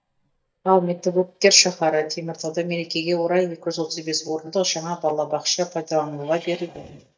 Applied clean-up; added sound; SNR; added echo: neural mask model DeepFilterNet 3.